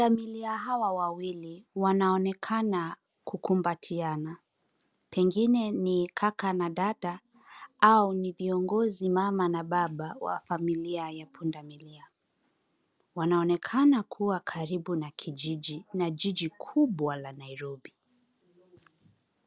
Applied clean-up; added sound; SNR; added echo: none; none; none; none.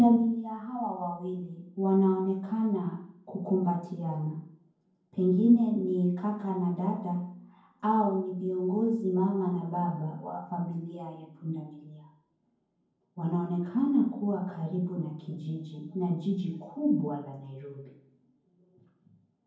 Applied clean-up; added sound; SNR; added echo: none; none; none; reverberation time 0.9 s.